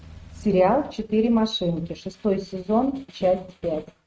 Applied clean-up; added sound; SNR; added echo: neural mask model RNNoise.